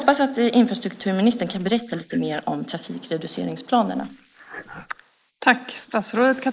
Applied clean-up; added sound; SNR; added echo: neural mask model Resemble Enhance denoiser.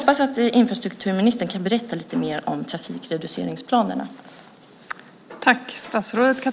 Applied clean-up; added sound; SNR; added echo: none; none; none; none.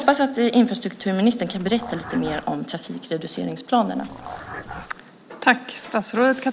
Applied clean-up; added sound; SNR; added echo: none; Dog; 14 dB; none.